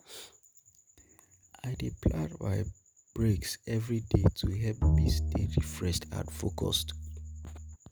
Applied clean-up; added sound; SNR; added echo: none; Bowed string instrument; -1 dB; none.